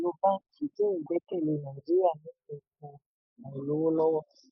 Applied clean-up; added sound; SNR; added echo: neural mask model Resemble Enhance denoiser.